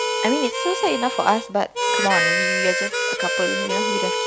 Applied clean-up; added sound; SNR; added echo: none; Harmonica; -2 dB; none.